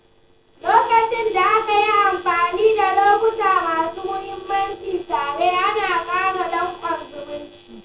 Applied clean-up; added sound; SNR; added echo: neural separator model SepFormer DNS4.